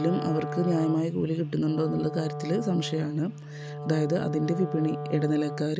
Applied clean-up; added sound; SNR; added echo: none; Wind instrument, woodwind instrument; 7 dB; none.